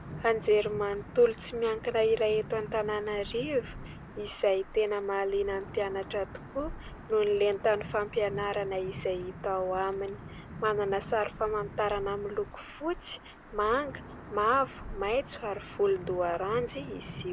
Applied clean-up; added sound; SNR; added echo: none; Thunder / Wind / Rain; 13 dB; none.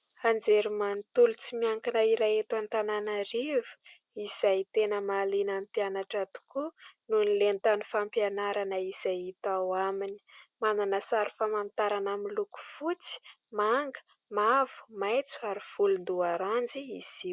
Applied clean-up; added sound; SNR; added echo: none; none; none; none.